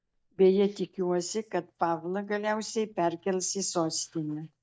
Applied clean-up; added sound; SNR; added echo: neural mask model DeepFilterNet 3.